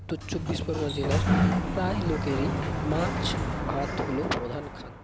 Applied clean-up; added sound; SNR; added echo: none; Sliding door; -3 dB; none.